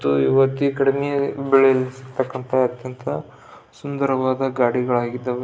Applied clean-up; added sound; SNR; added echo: none; none; none; none.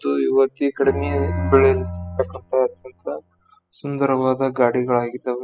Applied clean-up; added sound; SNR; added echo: classical method spectral subtraction.